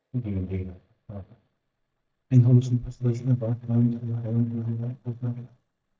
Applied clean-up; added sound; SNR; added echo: neural mask model DeepFilterNet 3.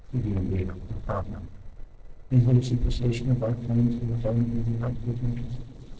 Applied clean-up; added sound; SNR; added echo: neural separator model SepFormer DNS4.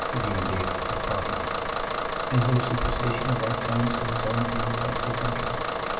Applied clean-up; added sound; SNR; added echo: none; Bus / Engine; -1 dB; reverberation time 1.0 s.